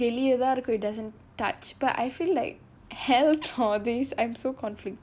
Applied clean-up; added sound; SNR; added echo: none; none; none; none.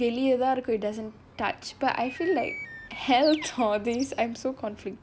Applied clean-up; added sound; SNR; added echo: none; Bird; 15 dB; none.